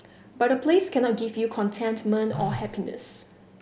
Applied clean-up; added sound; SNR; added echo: none; Telephone; 12 dB; none.